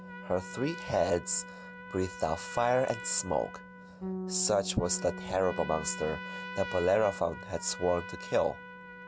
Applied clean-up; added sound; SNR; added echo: none; Bass guitar + Trumpet; 10 dB; none.